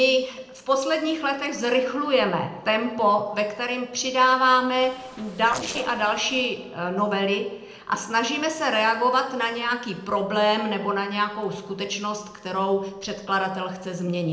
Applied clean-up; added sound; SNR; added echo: neural separator model SepFormer DNS4.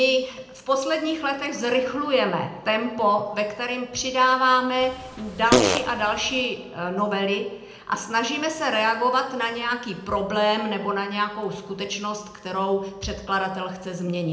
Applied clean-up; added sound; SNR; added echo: none; Fart; 1 dB; reverberation time 0.7 s.